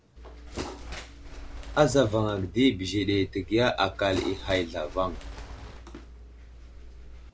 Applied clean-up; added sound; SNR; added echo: none; Bird; 12 dB; none.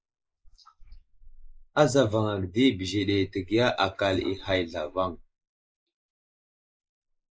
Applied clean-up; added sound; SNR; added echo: neural mask model Resemble Enhance denoiser.